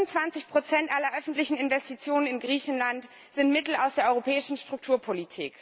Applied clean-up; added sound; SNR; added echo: none; none; none; none.